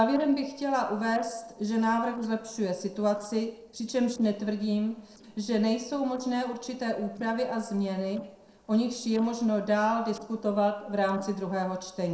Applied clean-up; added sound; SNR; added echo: neural separator model SepFormer DNS4.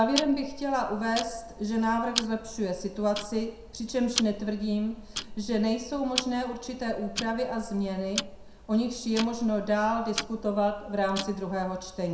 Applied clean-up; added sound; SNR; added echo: none; Tick-tock; 10 dB; reverberation time 0.5 s.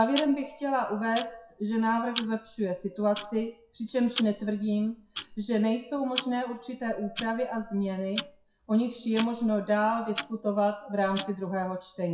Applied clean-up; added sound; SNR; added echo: classical method WPE with log-MMSE.